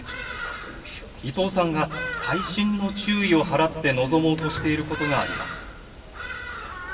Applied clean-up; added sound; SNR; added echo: none; Bird vocalization, bird call, bird song; 9 dB; reverberation time 1.3 s.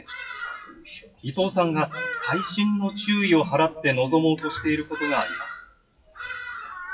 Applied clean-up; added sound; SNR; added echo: classical method WPE with log-MMSE.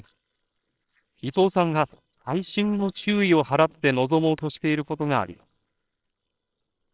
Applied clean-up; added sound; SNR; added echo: neural separator model SepFormer WHAMR!.